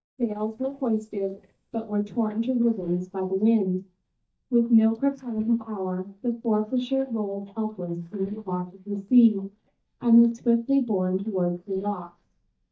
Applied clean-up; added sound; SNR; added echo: neural mask model DeepFilterNet 3.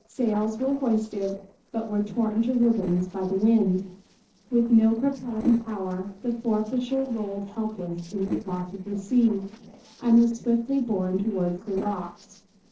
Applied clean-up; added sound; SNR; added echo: neural separator model SepFormer DNS4.